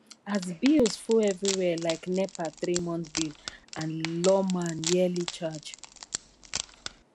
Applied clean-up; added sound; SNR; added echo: none; Wood; 10 dB; none.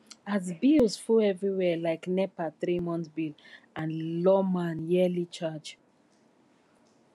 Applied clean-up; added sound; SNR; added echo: none; none; none; none.